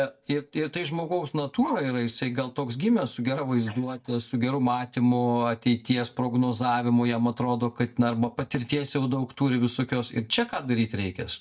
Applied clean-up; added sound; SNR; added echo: neural mask model DeepFilterNet 3.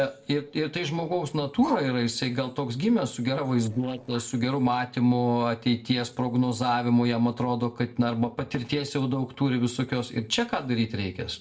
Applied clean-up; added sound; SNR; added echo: neural separator model SepFormer DNS4.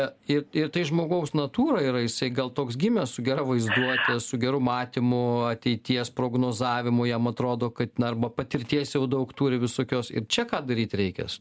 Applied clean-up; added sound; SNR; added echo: none; none; none; none.